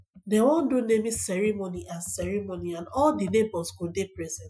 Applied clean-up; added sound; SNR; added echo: classical method Wiener filter.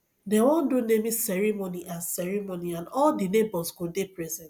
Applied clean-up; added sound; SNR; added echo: none; none; none; none.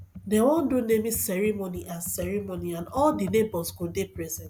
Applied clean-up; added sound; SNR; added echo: none; Computer keyboard; 15 dB; none.